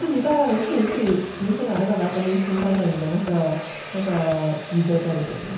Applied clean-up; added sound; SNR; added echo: none; Domestic sounds, home sounds; 13 dB; reverberation time 1.0 s.